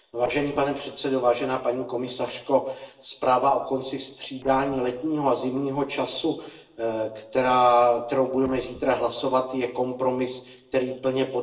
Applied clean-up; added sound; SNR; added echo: neural separator model SepFormer DNS4.